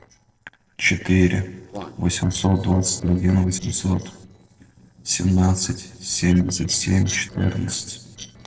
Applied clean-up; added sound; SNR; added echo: neural separator model SepFormer DNS4.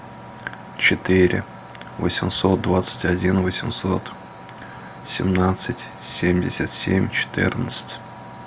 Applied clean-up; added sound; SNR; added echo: none; none; none; none.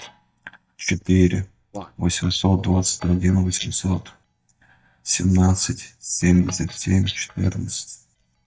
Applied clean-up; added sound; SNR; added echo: neural mask model DeepFilterNet 3.